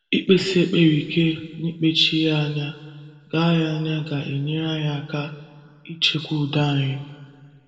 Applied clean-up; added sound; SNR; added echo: none; none; none; reverberation time 1.5 s.